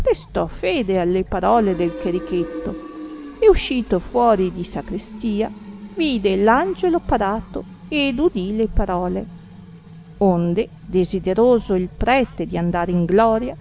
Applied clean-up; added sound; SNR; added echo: none; Fill (with liquid); 17 dB; none.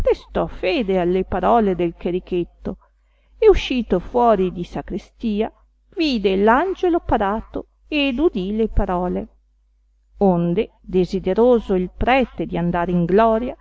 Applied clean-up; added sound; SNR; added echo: none; none; none; none.